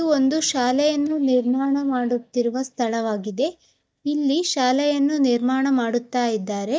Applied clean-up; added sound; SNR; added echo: neural mask model DeepFilterNet 3.